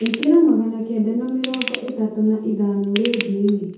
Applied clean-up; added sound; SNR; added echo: none; Ratchet, pawl / Tools; 14 dB; reverberation time 0.7 s.